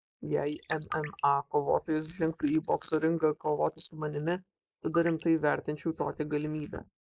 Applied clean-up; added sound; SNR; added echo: neural mask model Resemble Enhance denoiser.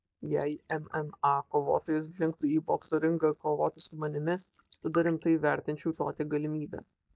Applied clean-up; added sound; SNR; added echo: neural mask model DeepFilterNet 3.